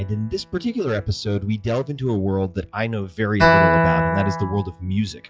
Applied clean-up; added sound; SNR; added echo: classical method log-MMSE.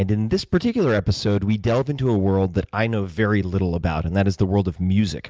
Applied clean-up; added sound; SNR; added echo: none; none; none; none.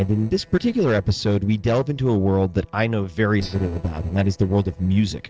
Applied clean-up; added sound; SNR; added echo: neural separator model SepFormer DNS4.